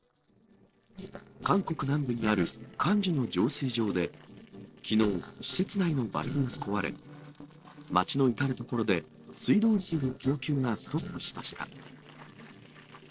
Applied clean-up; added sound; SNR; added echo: neural separator model SepFormer DNS4.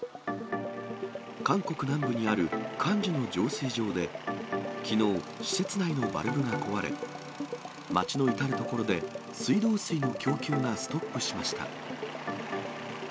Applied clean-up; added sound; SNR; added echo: none; none; none; none.